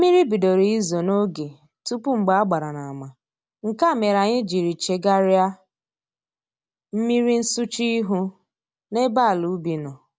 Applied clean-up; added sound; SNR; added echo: none; none; none; none.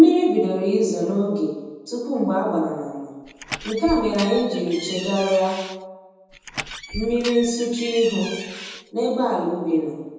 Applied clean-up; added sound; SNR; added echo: none; Door; 12 dB; reverberation time 1.1 s.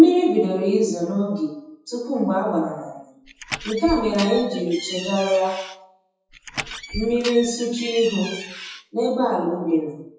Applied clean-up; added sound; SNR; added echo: classical method WPE with log-MMSE.